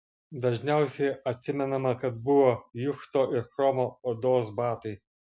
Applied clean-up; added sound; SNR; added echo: none; none; none; none.